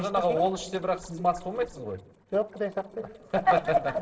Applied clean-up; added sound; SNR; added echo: neural separator model SepFormer DNS4.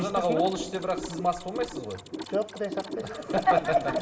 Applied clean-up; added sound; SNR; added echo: none; Mechanisms; 10 dB; reverberation time 1.8 s.